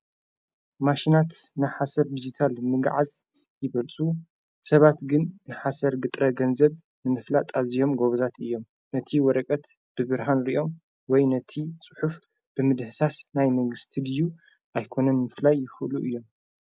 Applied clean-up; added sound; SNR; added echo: none; none; none; none.